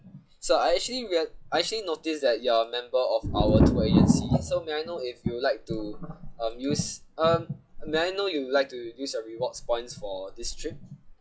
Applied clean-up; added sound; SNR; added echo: classical method log-MMSE.